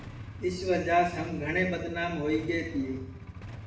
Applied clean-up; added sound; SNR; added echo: none; Idling / Engine starting / Motorcycle / Accelerating, revving, vroom; 11 dB; reverberation time 0.8 s.